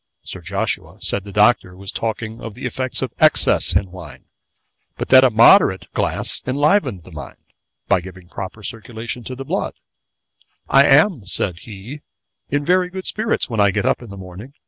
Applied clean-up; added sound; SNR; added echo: none; none; none; none.